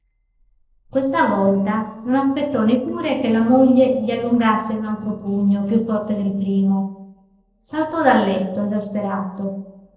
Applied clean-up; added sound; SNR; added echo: neural separator model SepFormer DNS4.